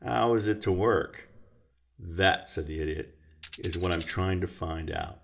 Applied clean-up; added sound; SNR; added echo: none; Tambourine; 12 dB; reverberation time 0.5 s.